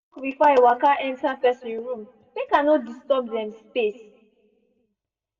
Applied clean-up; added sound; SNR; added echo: none; none; none; reverberation time 1.0 s.